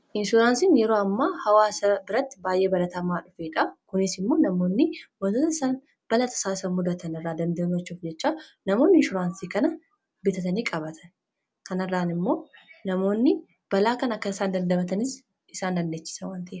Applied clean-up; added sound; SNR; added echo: none; none; none; none.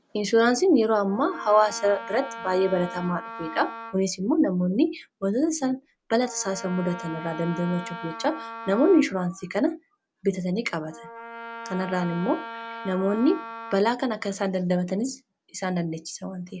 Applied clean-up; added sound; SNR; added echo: none; Wind instrument, woodwind instrument; 13 dB; none.